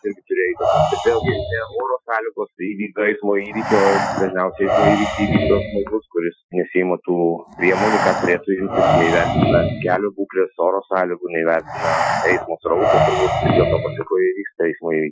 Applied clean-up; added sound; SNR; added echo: classical method Wiener filter.